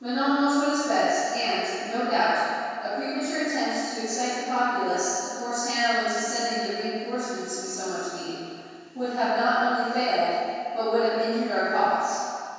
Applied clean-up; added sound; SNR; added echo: none; none; none; reverberation time 2.2 s.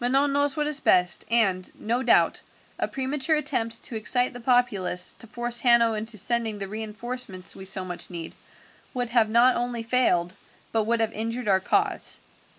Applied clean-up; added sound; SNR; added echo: none; none; none; none.